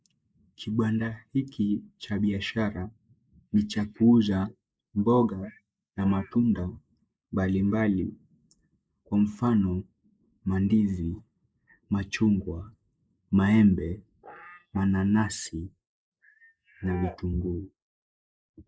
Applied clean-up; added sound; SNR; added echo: neural mask model Resemble Enhance denoiser.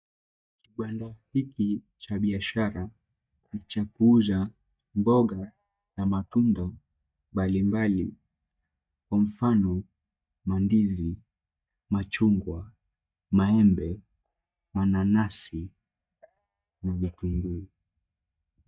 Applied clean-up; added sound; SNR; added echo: neural mask model DeepFilterNet 3.